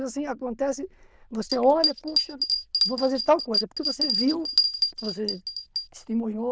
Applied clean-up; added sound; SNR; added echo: neural diffusion model UNIVERSE++.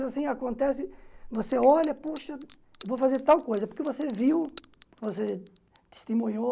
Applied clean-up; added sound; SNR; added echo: none; Bell; 2 dB; none.